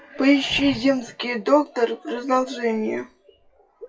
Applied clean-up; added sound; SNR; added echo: classical method WPE with log-MMSE.